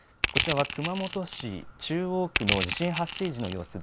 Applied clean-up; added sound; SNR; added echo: none; Crushing; -2 dB; none.